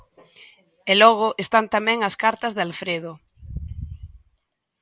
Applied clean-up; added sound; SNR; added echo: none; none; none; none.